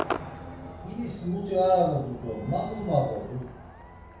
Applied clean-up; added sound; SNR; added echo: none; Crowd / Cheering / Fireworks; 10 dB; reverberation time 0.6 s.